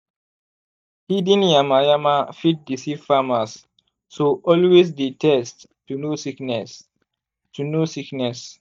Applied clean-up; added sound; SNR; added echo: neural mask model DeepFilterNet 3.